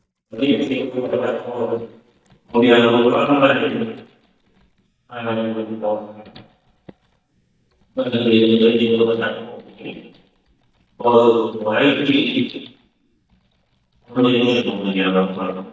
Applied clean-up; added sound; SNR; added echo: neural mask model DeepFilterNet 3.